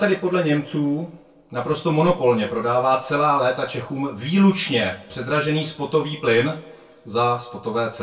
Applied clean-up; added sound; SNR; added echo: none; none; none; reverberation time 0.2 s.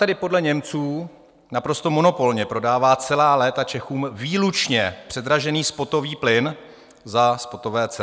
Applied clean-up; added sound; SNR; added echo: none; none; none; none.